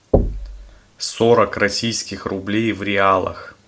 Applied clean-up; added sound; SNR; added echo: none; Knock / Wood; 5 dB; none.